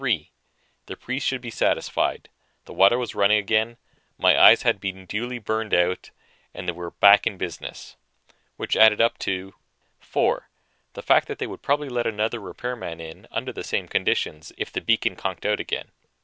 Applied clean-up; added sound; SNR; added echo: none; none; none; none.